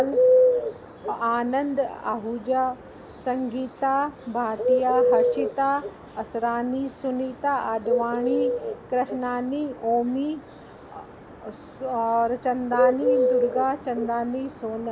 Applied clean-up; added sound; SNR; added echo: none; Bird; 0 dB; none.